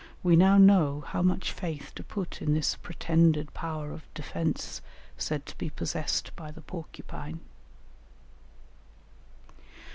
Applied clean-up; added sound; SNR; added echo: none; none; none; none.